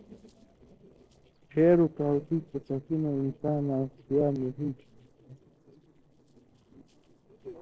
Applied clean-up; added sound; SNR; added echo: neural separator model SepFormer DNS4.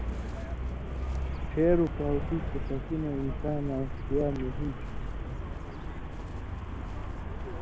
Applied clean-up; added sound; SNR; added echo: none; Traffic noise, roadway noise + Chirp, tweet; 0 dB; none.